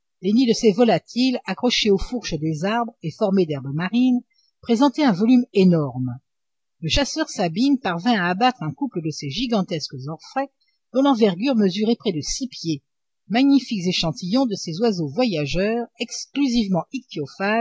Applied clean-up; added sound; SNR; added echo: none; none; none; none.